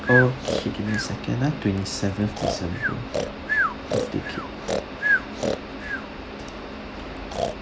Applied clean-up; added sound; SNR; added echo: none; Breathing; 1 dB; none.